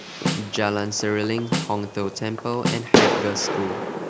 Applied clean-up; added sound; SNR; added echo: none; Fireworks + Snare drum; -2 dB; none.